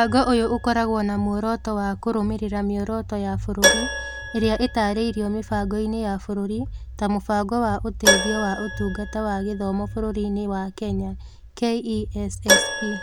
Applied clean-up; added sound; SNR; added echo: none; Keyboard (musical); 4 dB; none.